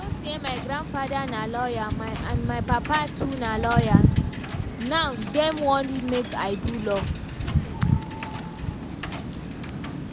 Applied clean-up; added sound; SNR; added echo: none; Wind / Boat, Water vehicle; -1 dB; none.